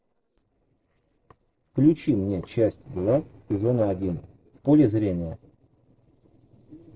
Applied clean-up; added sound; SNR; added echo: neural separator model SepFormer DNS4.